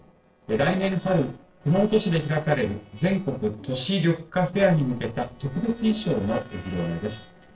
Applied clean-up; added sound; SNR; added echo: neural separator model SepFormer DNS4.